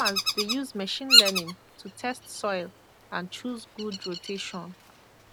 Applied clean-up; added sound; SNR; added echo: none; Bird vocalization, bird call, bird song; -5 dB; none.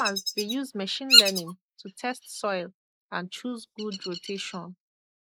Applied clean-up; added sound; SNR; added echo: neural mask model Resemble Enhance denoiser.